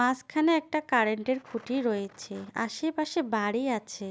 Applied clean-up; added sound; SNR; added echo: none; none; none; none.